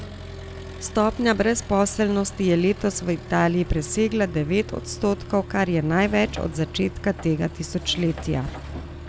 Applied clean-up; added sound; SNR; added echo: none; Accelerating, revving, vroom; 13 dB; none.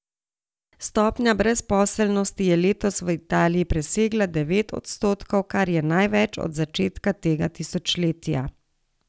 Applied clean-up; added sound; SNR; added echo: none; none; none; none.